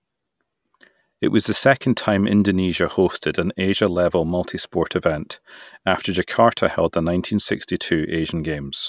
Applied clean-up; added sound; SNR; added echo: none; none; none; none.